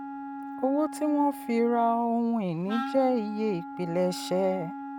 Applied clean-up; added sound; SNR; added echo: none; Wind instrument, woodwind instrument; 11 dB; none.